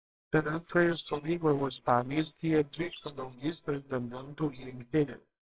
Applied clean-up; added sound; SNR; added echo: neural separator model SepFormer WHAMR!.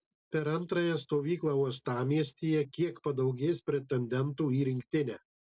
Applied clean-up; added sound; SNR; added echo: none; none; none; none.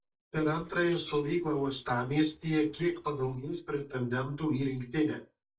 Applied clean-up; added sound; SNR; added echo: neural mask model DeepFilterNet 3.